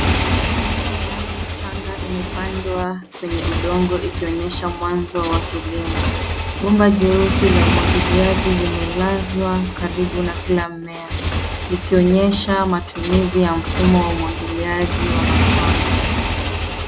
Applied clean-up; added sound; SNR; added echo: none; Motorcycle / Engine; 0 dB; none.